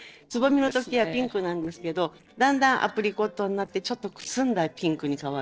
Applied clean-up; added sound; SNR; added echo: neural separator model SepFormer DNS4.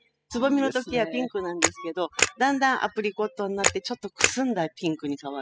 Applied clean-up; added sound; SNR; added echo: classical method spectral subtraction.